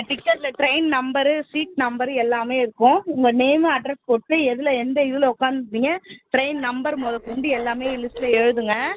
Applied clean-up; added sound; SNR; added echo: neural separator model SepFormer DNS4.